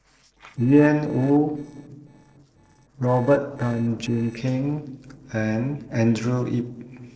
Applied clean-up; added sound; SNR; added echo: neural separator model SepFormer DNS4.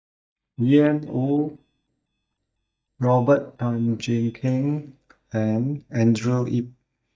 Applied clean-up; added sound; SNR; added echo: neural mask model DeepFilterNet 3.